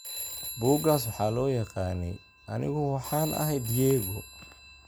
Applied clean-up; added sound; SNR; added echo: none; Telephone; 11 dB; none.